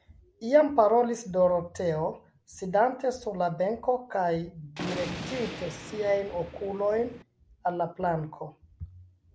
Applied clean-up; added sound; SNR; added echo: none; Thunder; 10 dB; none.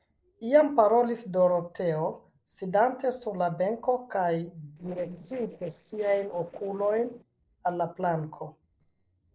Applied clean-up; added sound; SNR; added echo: neural separator model SepFormer DNS4.